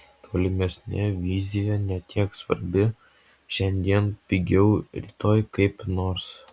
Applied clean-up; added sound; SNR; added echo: none; none; none; none.